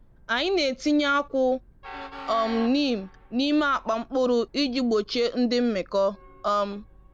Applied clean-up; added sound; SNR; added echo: none; Train; 20 dB; none.